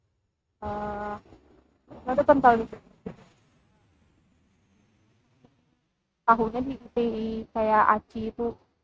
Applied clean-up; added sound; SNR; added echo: neural mask model RNNoise.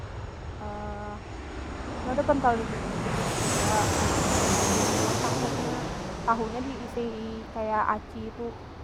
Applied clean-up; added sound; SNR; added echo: none; Fixed-wing aircraft, airplane; -3 dB; none.